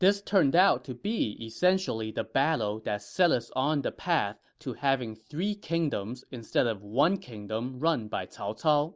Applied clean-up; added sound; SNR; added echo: none; none; none; none.